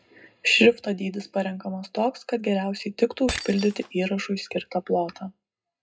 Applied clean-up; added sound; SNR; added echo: classical method WPE with log-MMSE.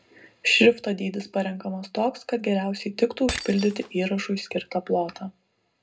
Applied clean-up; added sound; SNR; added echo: none; Shatter; 18 dB; reverberation time 0.2 s.